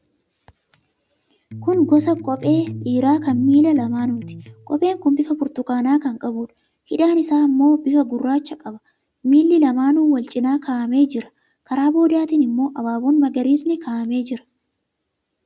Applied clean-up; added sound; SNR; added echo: none; Electric guitar; 14 dB; none.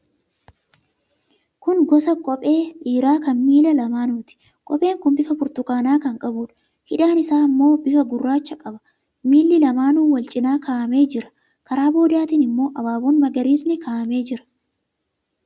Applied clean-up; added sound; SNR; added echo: none; none; none; none.